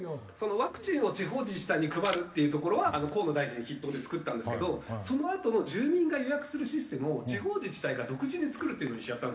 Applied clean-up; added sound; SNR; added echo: none; Camera; 14 dB; none.